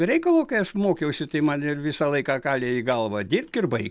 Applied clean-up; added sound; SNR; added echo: none; none; none; none.